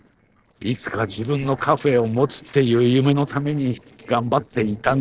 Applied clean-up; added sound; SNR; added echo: neural separator model SepFormer DNS4.